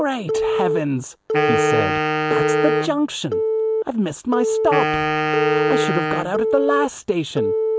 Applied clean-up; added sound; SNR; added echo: none; Telephone + Wind instrument, woodwind instrument; -4 dB; none.